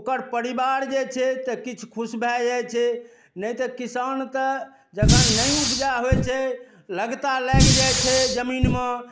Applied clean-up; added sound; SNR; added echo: none; Fire; -5 dB; none.